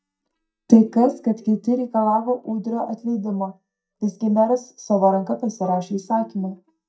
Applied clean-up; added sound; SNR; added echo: neural mask model DeepFilterNet 3.